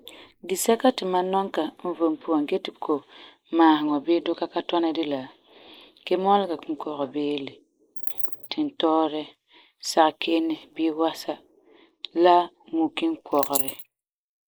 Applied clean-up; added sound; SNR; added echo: neural mask model Resemble Enhance denoiser.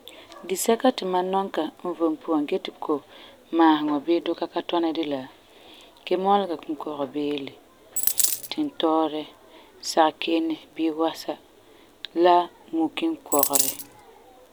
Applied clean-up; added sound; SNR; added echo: none; Coin (dropping); -1 dB; none.